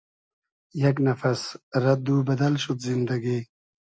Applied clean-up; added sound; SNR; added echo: none; none; none; none.